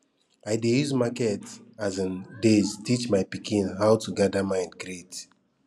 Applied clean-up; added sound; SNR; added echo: none; none; none; none.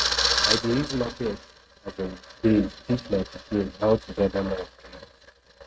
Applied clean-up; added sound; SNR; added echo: neural mask model RNNoise.